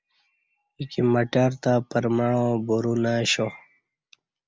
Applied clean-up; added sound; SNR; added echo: none; none; none; none.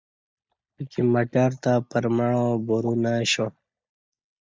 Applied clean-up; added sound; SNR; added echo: neural mask model DeepFilterNet 3.